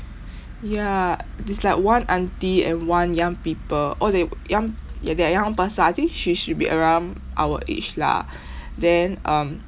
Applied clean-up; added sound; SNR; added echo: none; none; none; none.